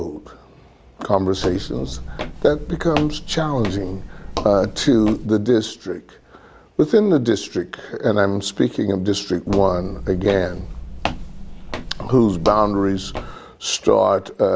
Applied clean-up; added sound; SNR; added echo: none; Walk, footsteps; 9 dB; none.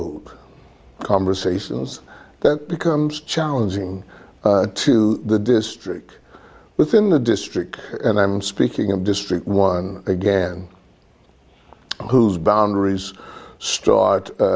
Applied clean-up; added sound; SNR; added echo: none; none; none; none.